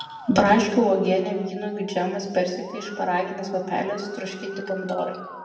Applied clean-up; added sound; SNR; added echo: none; Musical instrument; 17 dB; reverberation time 1.0 s.